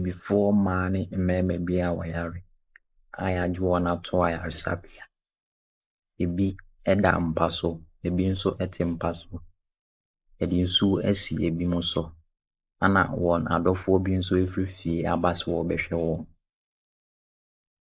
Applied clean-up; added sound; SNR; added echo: neural mask model Resemble Enhance denoiser.